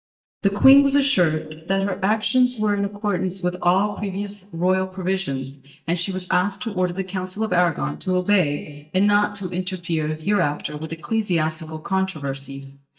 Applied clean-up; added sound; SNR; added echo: neural mask model DeepFilterNet 3.